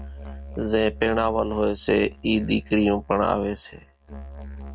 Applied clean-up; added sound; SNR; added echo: neural mask model RNNoise.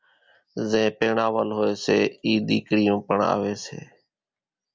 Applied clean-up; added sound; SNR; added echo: none; none; none; none.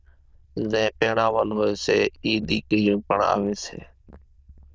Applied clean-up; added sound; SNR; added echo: neural diffusion model UNIVERSE++.